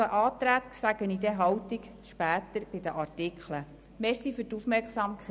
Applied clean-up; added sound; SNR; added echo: none; none; none; none.